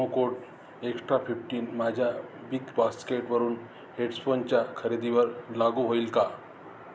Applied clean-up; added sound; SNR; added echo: none; none; none; none.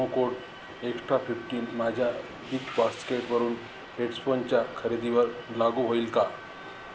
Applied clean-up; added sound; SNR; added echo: none; Subway, metro, underground; 16 dB; none.